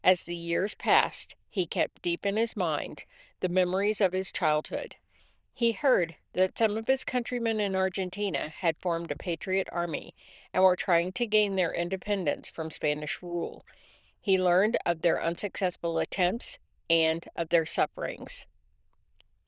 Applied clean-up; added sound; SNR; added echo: neural diffusion model UNIVERSE++.